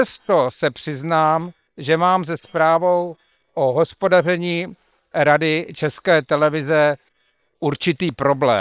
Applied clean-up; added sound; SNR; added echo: neural separator model SepFormer WHAM!.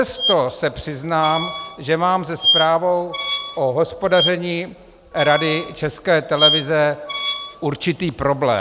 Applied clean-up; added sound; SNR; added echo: none; Squeak; 5 dB; none.